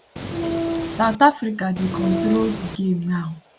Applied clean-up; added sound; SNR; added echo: none; Train; 3 dB; none.